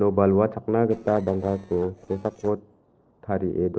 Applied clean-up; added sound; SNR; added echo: neural separator model SepFormer DNS4.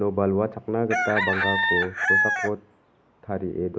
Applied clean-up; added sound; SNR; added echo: none; Chicken, rooster; -1 dB; none.